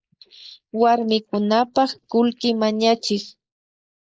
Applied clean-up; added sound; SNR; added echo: neural mask model Resemble Enhance denoiser.